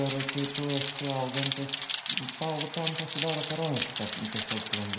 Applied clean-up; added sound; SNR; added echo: none; Rain; -5 dB; reverberation time 0.8 s.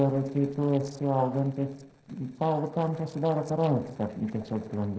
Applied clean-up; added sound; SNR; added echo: neural separator model SepFormer DNS4.